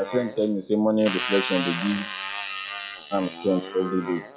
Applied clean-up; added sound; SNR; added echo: classical method log-MMSE.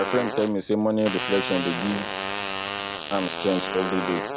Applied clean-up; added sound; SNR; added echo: none; Fart; 4 dB; none.